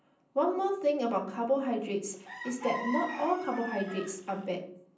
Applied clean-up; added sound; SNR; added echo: none; Chicken, rooster; 9 dB; reverberation time 0.6 s.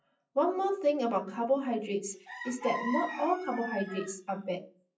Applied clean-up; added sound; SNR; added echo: classical method WPE with log-MMSE.